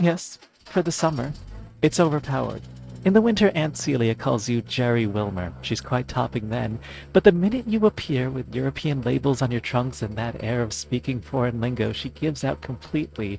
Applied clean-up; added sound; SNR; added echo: neural mask model RNNoise.